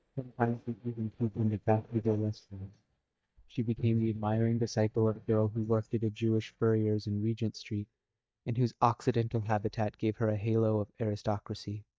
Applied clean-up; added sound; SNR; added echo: neural mask model DeepFilterNet 3.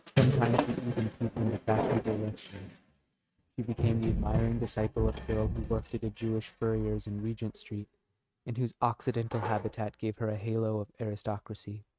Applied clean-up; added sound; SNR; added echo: neural mask model RNNoise.